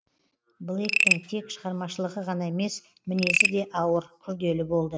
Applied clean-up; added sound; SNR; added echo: neural mask model RNNoise.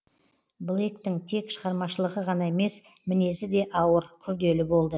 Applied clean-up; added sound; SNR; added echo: none; none; none; none.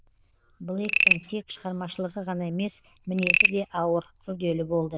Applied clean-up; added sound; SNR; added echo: neural diffusion model UNIVERSE++.